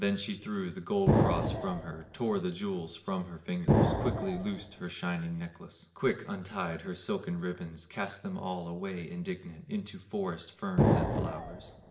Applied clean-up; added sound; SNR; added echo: none; Explosion; -5 dB; reverberation time 1.5 s.